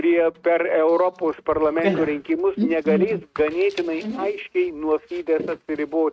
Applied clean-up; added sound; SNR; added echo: neural mask model RNNoise.